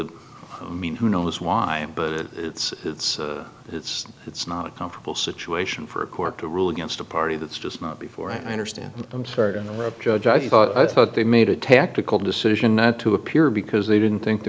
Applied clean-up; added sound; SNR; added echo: none; none; none; none.